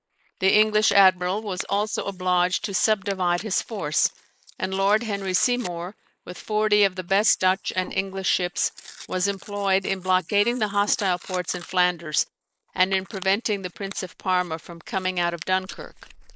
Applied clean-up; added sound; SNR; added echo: neural mask model Resemble Enhance denoiser.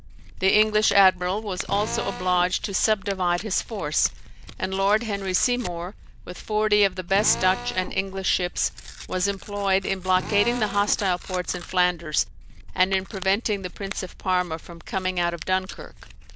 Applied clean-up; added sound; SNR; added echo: none; Tearing + Drill; 12 dB; none.